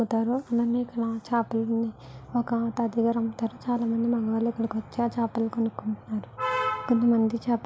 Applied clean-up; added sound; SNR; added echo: none; none; none; none.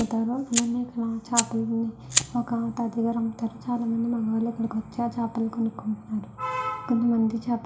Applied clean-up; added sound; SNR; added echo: none; Fire; 8 dB; reverberation time 0.4 s.